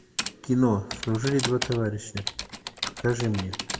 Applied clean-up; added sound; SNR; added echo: none; Typing; 8 dB; reverberation time 0.9 s.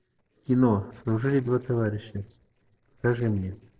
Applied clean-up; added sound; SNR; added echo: neural separator model SepFormer DNS4.